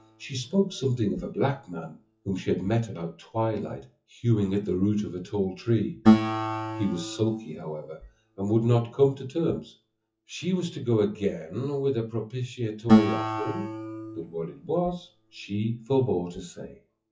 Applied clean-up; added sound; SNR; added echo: classical method WPE with log-MMSE.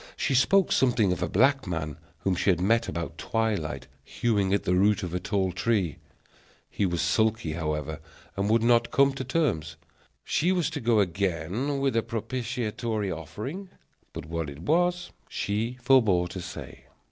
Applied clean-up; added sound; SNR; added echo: none; none; none; none.